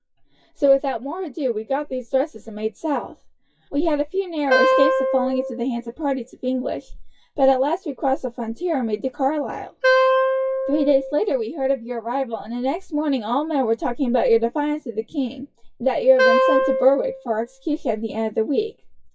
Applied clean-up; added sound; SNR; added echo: classical method WPE with log-MMSE.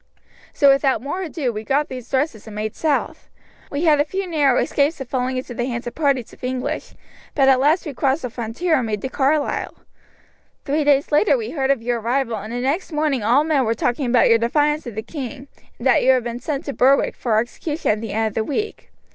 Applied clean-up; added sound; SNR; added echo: none; none; none; none.